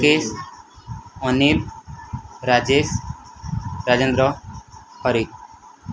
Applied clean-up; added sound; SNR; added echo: none; none; none; none.